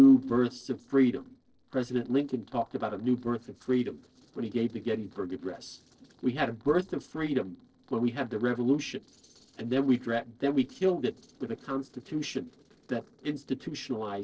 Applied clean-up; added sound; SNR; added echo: neural separator model SepFormer DNS4.